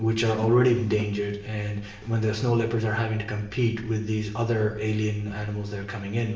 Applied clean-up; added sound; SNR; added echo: none; Snare drum; 14 dB; reverberation time 0.7 s.